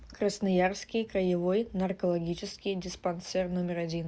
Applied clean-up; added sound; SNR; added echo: none; none; none; none.